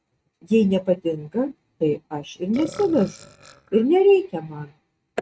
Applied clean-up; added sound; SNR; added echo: neural mask model RNNoise.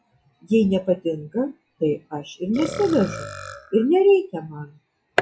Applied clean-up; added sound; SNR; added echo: classical method log-MMSE.